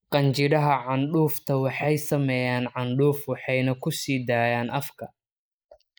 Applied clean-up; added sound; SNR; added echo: neural mask model Resemble Enhance denoiser.